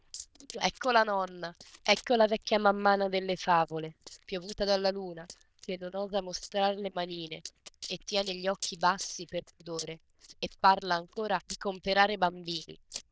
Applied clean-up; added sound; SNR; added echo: neural diffusion model UNIVERSE++.